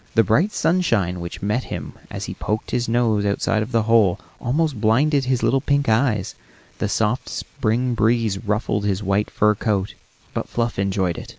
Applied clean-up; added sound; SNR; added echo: none; none; none; none.